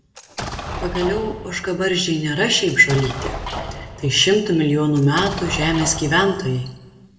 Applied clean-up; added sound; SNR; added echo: none; Explosion; 11 dB; reverberation time 0.8 s.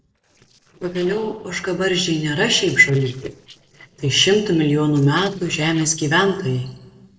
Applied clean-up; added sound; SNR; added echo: neural separator model SepFormer DNS4.